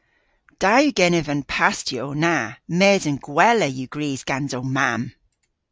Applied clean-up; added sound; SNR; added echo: none; none; none; none.